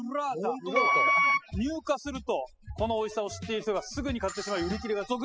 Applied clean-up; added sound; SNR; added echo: classical method spectral subtraction.